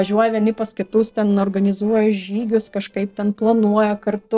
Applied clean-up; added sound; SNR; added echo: neural separator model SepFormer DNS4.